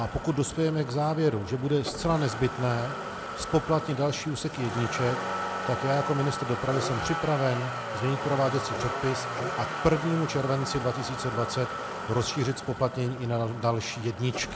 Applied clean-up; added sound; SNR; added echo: none; Motor vehicle (road); 6 dB; none.